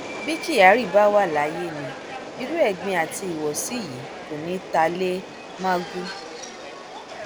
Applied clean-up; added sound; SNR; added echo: none; Subway, metro, underground; 11 dB; none.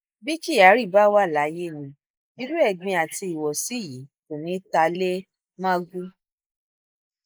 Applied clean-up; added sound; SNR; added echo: neural mask model Resemble Enhance denoiser.